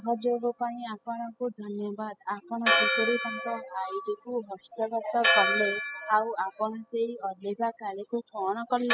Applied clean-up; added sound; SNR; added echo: classical method spectral subtraction.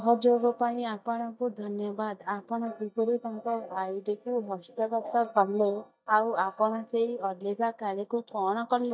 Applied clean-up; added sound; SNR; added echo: neural mask model DeepFilterNet 3.